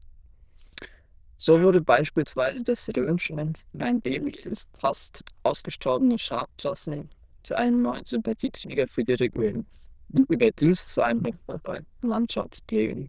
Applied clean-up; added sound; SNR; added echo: neural diffusion model UNIVERSE++.